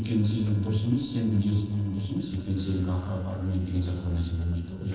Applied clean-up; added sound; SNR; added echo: neural separator model SepFormer DNS4.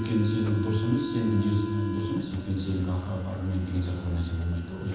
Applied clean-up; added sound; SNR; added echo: none; Subway, metro, underground; 8 dB; reverberation time 1.1 s.